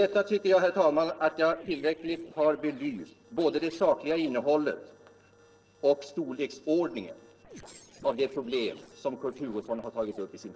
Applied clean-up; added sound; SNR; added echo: neural separator model SepFormer DNS4.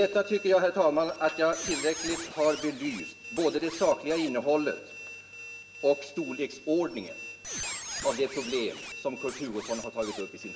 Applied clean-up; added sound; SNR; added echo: none; Squeak; 12 dB; reverberation time 0.6 s.